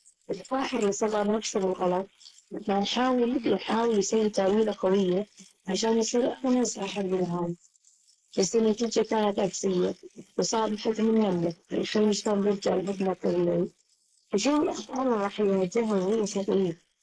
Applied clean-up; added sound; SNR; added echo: neural mask model Resemble Enhance denoiser.